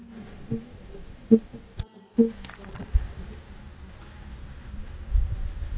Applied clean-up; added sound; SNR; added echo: neural mask model DeepFilterNet 3.